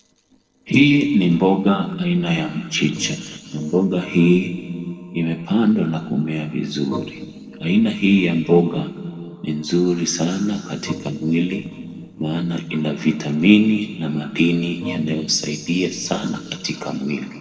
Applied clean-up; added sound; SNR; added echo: neural separator model SepFormer DNS4.